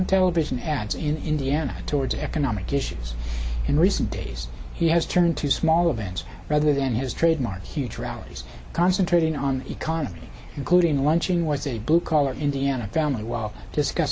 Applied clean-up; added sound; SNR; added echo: none; Gull, seagull; 19 dB; none.